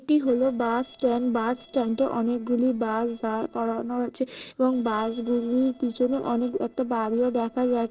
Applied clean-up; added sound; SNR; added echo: neural separator model SepFormer DNS4.